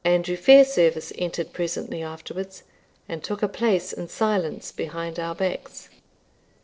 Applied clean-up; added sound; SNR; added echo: neural separator model SepFormer DNS4.